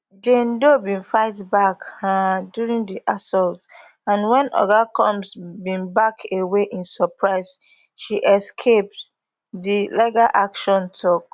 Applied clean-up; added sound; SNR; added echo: none; none; none; none.